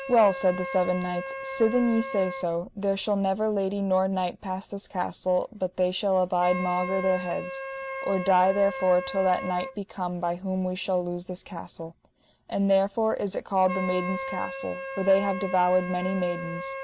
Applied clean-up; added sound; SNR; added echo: none; Wind instrument, woodwind instrument; 11 dB; none.